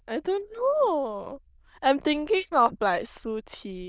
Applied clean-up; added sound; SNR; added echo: neural diffusion model UNIVERSE++.